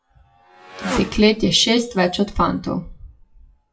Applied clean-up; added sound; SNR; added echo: classical method WPE with log-MMSE.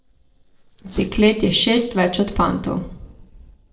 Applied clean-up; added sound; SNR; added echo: neural separator model SepFormer DNS4.